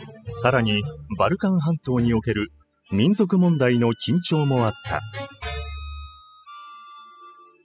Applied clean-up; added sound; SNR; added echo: classical method spectral subtraction.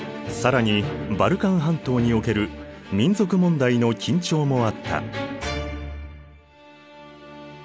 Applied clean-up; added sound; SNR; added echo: none; none; none; none.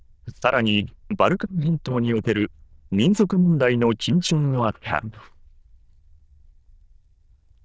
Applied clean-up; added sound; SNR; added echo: neural diffusion model UNIVERSE++.